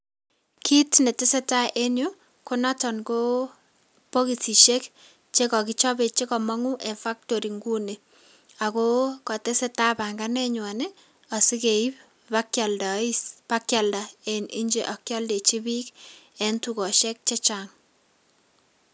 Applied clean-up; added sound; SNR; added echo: none; none; none; none.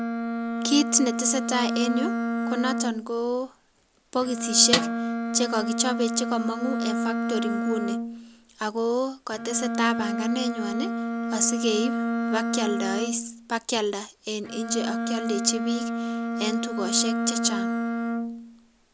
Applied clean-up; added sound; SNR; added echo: none; Bowed string instrument + Snare drum; 1 dB; none.